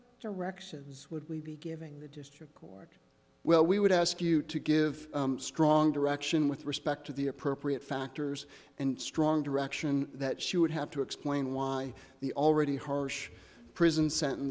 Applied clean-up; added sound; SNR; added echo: none; none; none; none.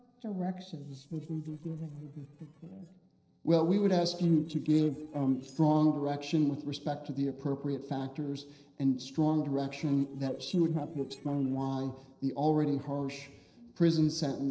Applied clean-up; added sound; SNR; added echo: neural separator model SepFormer DNS4.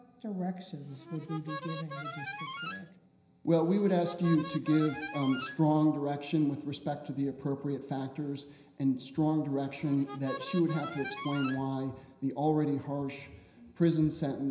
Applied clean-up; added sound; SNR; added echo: none; Harmonica; 10 dB; reverberation time 0.9 s.